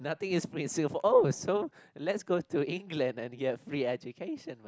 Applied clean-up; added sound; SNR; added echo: none; none; none; none.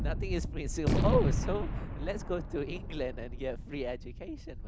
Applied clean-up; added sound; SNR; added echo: none; Gunshot, gunfire; -3 dB; none.